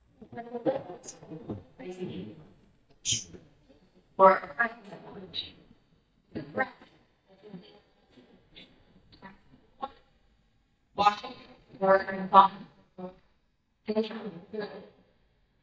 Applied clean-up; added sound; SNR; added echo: neural mask model DeepFilterNet 3.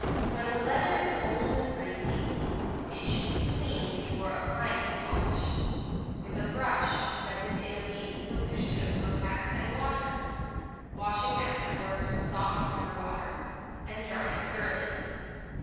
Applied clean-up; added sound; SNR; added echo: none; Thunder; 0 dB; reverberation time 2.2 s.